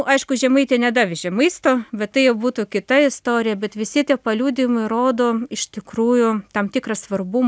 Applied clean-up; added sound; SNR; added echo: none; none; none; none.